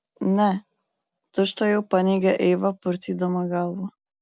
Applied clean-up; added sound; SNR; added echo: none; none; none; none.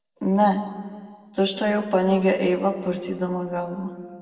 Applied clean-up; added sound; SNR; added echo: none; none; none; reverberation time 1.5 s.